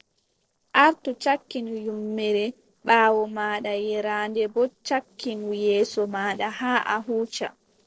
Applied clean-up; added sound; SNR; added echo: neural separator model SepFormer DNS4.